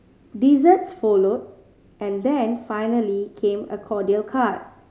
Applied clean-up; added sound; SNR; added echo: none; none; none; none.